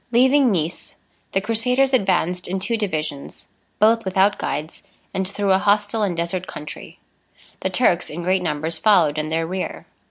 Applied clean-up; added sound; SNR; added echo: none; none; none; none.